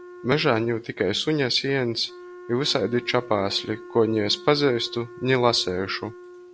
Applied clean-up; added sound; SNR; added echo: none; Wind instrument, woodwind instrument; 18 dB; none.